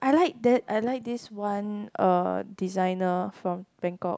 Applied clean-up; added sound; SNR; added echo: none; none; none; none.